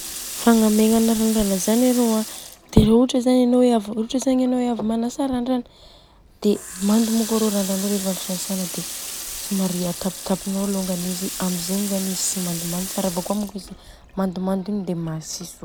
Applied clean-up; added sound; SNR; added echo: none; Water tap, faucet; 12 dB; none.